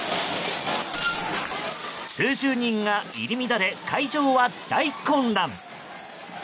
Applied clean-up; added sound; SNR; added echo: none; Wind instrument, woodwind instrument; 6 dB; none.